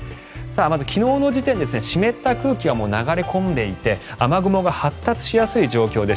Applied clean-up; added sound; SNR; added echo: none; none; none; none.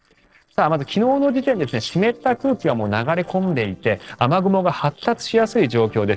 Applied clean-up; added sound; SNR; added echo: neural separator model SepFormer DNS4.